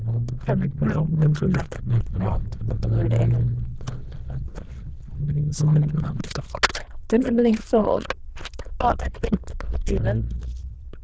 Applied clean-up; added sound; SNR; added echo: neural diffusion model UNIVERSE++.